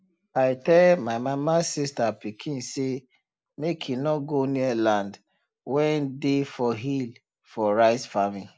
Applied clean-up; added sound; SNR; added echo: none; none; none; none.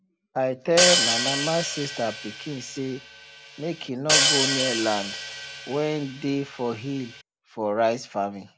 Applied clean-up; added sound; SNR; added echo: none; Hi-hat; -1 dB; none.